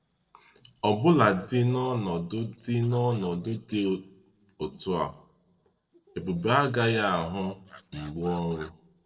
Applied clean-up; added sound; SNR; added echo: neural separator model SepFormer DNS4.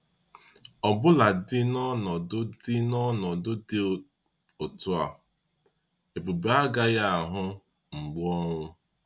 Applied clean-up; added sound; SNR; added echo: none; none; none; none.